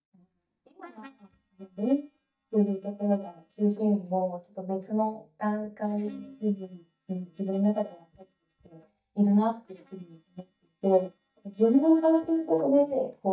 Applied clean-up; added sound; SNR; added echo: neural mask model DeepFilterNet 3.